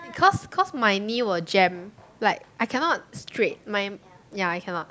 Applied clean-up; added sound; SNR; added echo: none; none; none; none.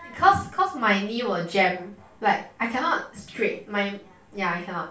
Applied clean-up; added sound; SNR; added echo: none; none; none; reverberation time 0.3 s.